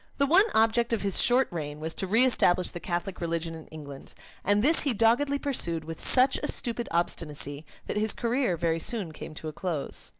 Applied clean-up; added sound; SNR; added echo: none; none; none; none.